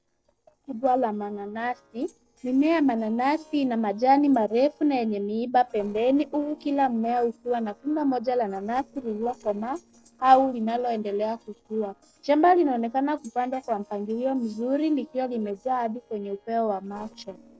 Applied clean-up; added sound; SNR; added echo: neural separator model SepFormer DNS4.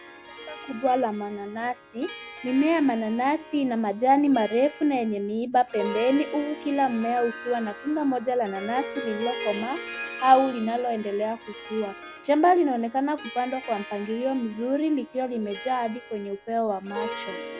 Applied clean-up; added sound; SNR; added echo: none; Harp; 13 dB; none.